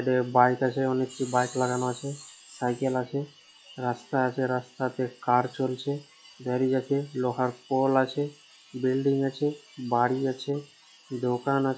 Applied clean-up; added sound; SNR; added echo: classical method log-MMSE.